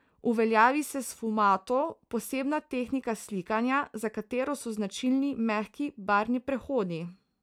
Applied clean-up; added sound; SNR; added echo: none; none; none; none.